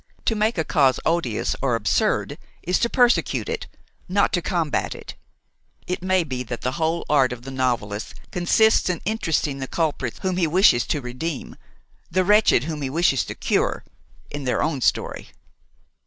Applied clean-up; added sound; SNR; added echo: none; none; none; none.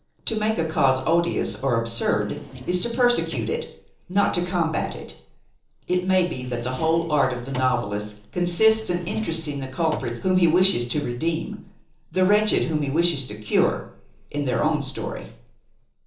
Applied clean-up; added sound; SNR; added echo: neural separator model SepFormer DNS4.